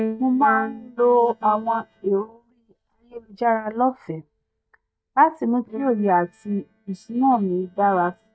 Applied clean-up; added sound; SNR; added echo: neural mask model DeepFilterNet 3.